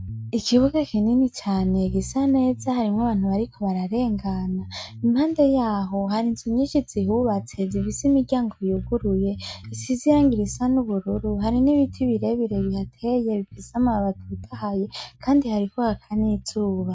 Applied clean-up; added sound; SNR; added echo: neural mask model RNNoise.